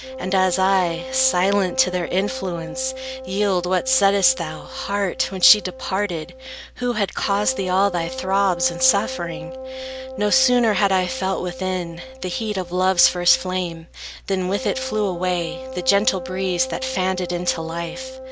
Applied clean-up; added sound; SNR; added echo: none; Wind instrument, woodwind instrument; 11 dB; none.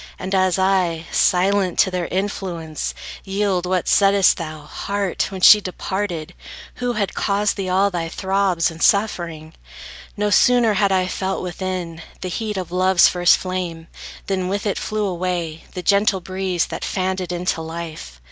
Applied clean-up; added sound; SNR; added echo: none; none; none; none.